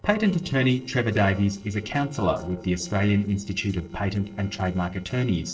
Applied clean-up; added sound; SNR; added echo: neural separator model SepFormer DNS4.